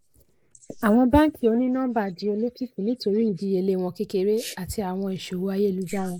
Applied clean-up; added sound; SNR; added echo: neural mask model Resemble Enhance denoiser.